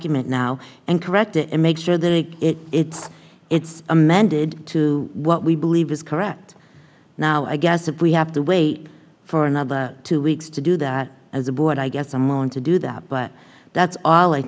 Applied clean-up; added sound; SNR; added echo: none; none; none; none.